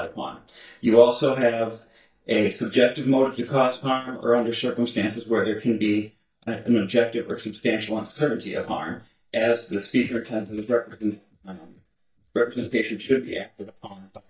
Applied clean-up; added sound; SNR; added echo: neural mask model DeepFilterNet 3.